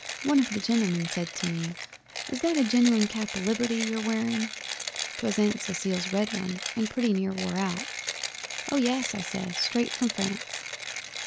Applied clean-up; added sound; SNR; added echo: none; Mechanisms; 8 dB; none.